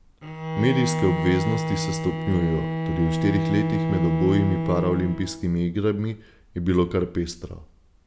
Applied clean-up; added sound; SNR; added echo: none; Bowed string instrument; 3 dB; none.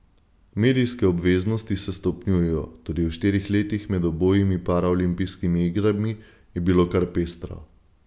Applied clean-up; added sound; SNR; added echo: none; none; none; none.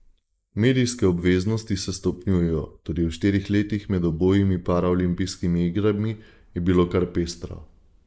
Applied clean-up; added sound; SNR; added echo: neural mask model Resemble Enhance denoiser.